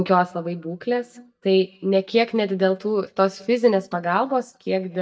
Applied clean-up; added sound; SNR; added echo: neural mask model DeepFilterNet 3.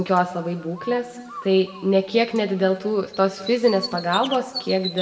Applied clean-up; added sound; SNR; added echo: none; Bird; 15 dB; reverberation time 1.3 s.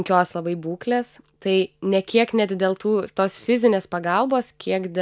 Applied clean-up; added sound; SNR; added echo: none; none; none; none.